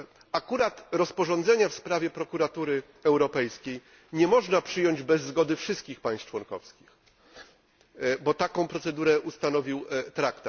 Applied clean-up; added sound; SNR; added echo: none; none; none; none.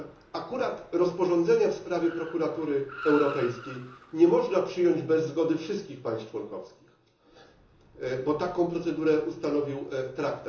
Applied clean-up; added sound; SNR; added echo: none; Car; 18 dB; reverberation time 0.6 s.